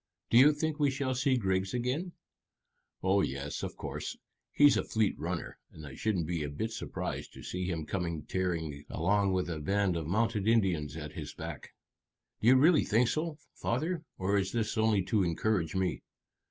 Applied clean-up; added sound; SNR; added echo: none; none; none; none.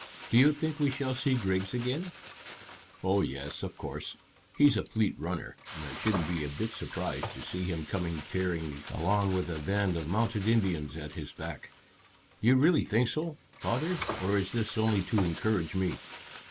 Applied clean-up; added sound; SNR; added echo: none; Frying (food); 13 dB; none.